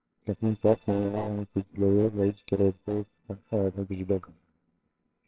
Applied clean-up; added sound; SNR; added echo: neural separator model SepFormer WHAMR!.